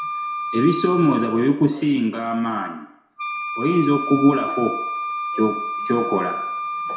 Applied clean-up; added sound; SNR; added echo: none; Wind instrument, woodwind instrument; 6 dB; reverberation time 0.6 s.